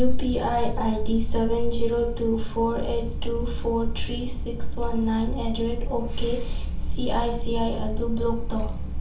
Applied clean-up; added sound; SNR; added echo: none; none; none; reverberation time 0.4 s.